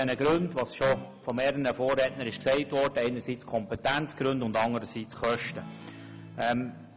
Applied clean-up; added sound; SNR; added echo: none; Guitar; 18 dB; none.